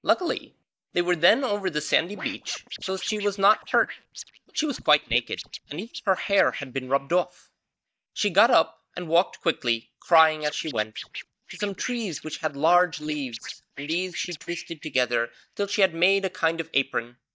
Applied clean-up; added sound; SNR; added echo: neural mask model DeepFilterNet 3.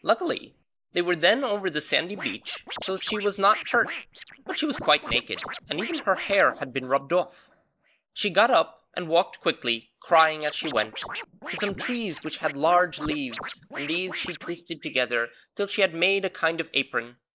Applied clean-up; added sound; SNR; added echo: neural mask model Resemble Enhance denoiser.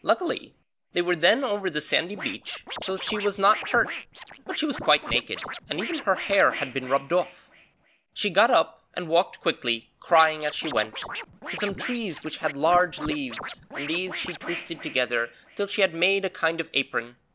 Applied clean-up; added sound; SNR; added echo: none; Scratching (performance technique); 12 dB; none.